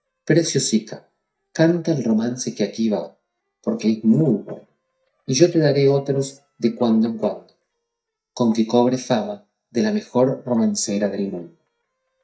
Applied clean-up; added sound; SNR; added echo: neural mask model DeepFilterNet 3.